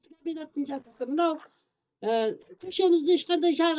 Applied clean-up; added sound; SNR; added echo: neural mask model DeepFilterNet 3.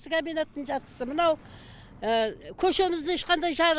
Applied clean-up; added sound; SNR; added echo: none; none; none; none.